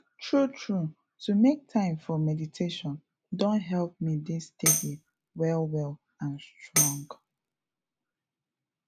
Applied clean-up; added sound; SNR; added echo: none; Tambourine; 1 dB; none.